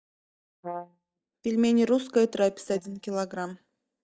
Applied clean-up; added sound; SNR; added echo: neural mask model DeepFilterNet 3.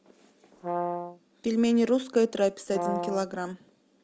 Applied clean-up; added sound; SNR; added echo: none; Brass instrument; 6 dB; none.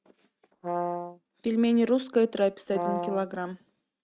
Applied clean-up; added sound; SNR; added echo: neural mask model RNNoise.